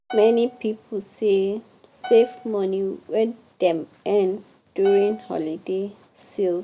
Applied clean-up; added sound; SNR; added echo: none; Piano; 17 dB; none.